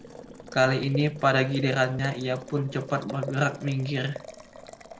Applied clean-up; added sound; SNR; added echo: none; Boiling; 14 dB; none.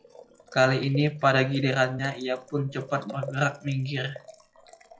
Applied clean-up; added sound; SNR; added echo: classical method log-MMSE.